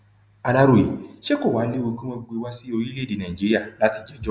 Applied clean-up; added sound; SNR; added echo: none; none; none; none.